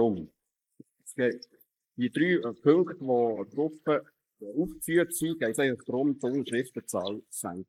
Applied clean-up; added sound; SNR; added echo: neural mask model Resemble Enhance denoiser.